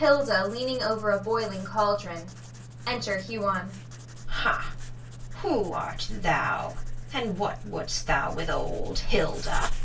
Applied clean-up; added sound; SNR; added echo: none; Writing; 14 dB; reverberation time 0.2 s.